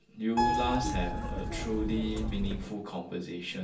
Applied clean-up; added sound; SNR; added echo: none; Keyboard (musical); -2 dB; reverberation time 0.4 s.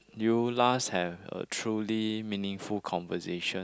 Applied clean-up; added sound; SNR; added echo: none; none; none; none.